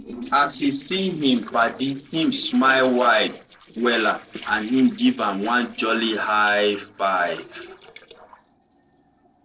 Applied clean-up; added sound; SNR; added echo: neural separator model SepFormer DNS4.